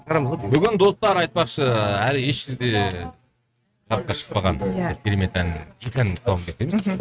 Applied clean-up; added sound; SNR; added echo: neural mask model RNNoise.